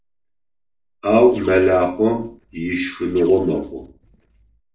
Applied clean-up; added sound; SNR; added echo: neural separator model SepFormer DNS4.